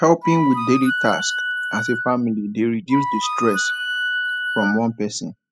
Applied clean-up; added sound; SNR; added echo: classical method spectral subtraction.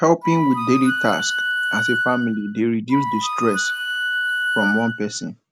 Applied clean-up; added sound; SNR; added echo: none; Wind instrument, woodwind instrument; 2 dB; none.